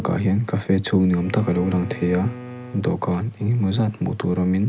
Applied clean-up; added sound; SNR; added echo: none; Bowed string instrument; 17 dB; none.